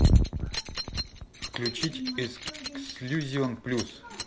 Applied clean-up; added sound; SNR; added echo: none; Keys jangling; 11 dB; none.